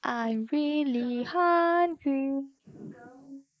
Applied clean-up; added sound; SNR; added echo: neural mask model Resemble Enhance denoiser.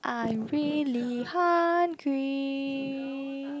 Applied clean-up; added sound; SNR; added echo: none; none; none; none.